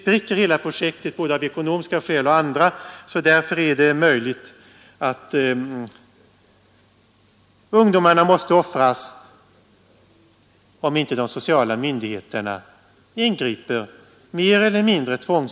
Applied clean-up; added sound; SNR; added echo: none; none; none; none.